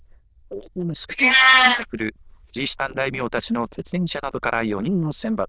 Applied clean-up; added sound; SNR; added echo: neural diffusion model UNIVERSE++.